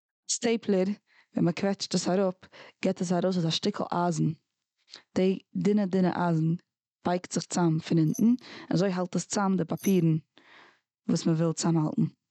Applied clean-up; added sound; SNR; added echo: neural mask model RNNoise.